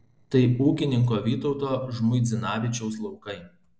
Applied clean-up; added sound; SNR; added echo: neural separator model SepFormer DNS4.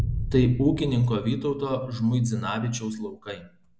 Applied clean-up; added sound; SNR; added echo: none; Boom; 10 dB; none.